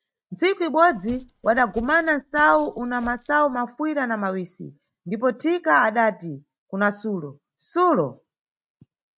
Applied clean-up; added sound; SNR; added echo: neural mask model RNNoise.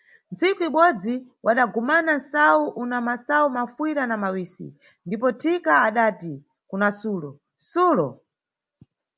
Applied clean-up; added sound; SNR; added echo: none; none; none; none.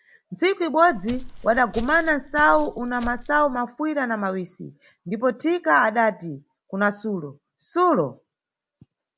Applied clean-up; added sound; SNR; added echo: none; Walk, footsteps; 11 dB; none.